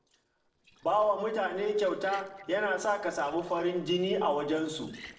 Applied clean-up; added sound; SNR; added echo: neural separator model SepFormer DNS4.